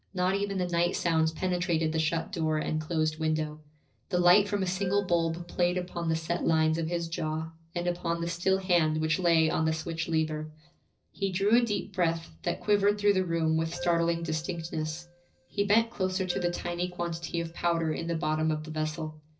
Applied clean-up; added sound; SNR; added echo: neural separator model SepFormer DNS4.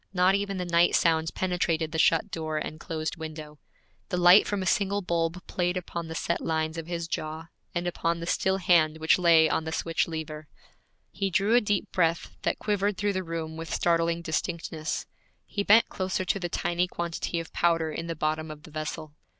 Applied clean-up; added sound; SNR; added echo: none; none; none; none.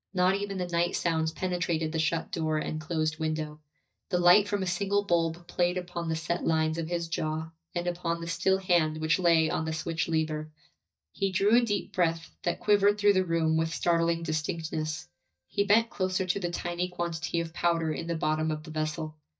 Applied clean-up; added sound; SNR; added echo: neural mask model DeepFilterNet 3.